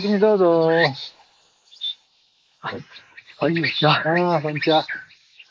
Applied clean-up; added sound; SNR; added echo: neural mask model Resemble Enhance denoiser.